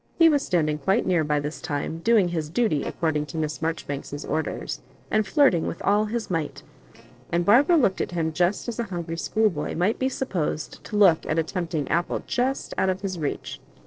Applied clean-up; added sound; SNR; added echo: neural separator model SepFormer DNS4.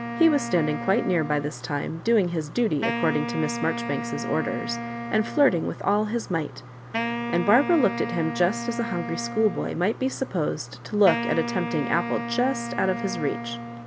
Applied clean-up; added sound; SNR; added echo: none; Wind instrument, woodwind instrument; 7 dB; none.